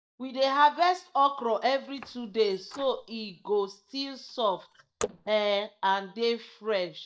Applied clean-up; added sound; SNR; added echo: neural mask model DeepFilterNet 3.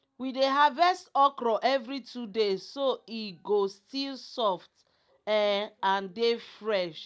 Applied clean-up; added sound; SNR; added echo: none; none; none; none.